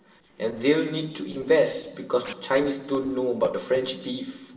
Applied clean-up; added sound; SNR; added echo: neural separator model SepFormer DNS4.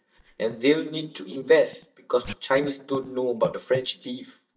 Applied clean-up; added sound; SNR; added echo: neural mask model DeepFilterNet 3.